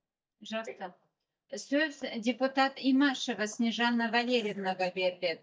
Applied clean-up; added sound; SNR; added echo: neural mask model DeepFilterNet 3.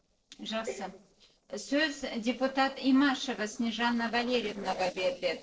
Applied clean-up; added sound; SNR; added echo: neural separator model SepFormer DNS4.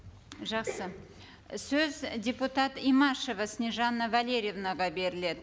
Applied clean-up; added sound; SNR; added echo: none; none; none; none.